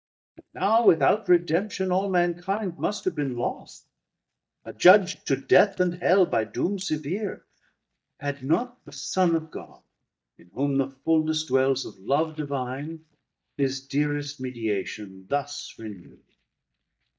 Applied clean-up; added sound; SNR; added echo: neural mask model DeepFilterNet 3.